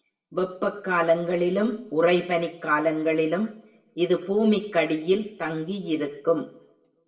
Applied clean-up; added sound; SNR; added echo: none; none; none; reverberation time 0.7 s.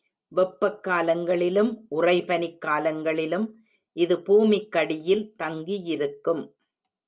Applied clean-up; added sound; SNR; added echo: none; none; none; none.